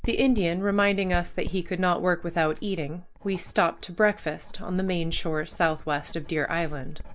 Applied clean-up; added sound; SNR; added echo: none; Writing; 8 dB; none.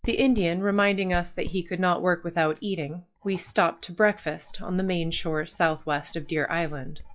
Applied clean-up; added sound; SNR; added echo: classical method log-MMSE.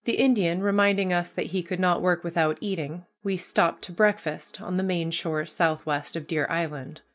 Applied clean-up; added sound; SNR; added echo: none; none; none; none.